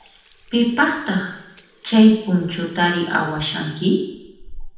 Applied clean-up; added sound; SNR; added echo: none; Sink (filling or washing) / Water tap, faucet; 20 dB; reverberation time 0.8 s.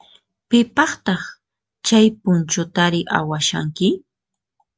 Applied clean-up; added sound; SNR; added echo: none; none; none; none.